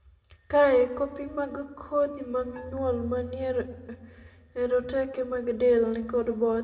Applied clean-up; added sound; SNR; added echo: none; Marimba, xylophone; 19 dB; reverberation time 0.9 s.